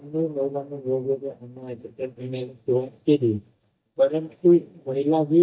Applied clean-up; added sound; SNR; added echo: neural mask model DeepFilterNet 3.